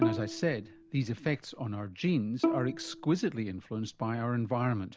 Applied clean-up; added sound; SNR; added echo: none; Bowed string instrument; 4 dB; none.